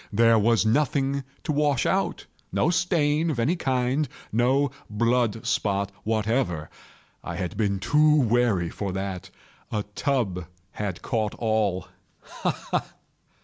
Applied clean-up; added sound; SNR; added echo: none; none; none; none.